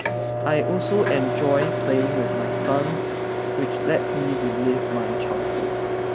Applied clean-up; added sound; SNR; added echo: none; Microwave oven; -1 dB; none.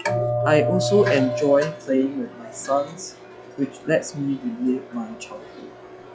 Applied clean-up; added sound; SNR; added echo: classical method log-MMSE.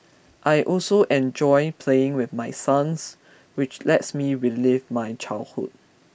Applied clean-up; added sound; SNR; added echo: none; none; none; none.